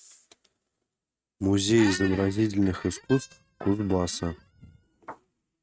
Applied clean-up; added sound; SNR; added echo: neural mask model RNNoise.